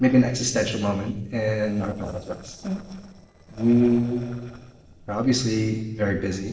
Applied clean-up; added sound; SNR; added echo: neural separator model SepFormer DNS4.